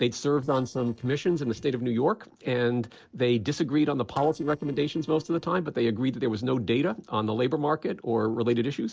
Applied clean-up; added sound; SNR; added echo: neural separator model SepFormer DNS4.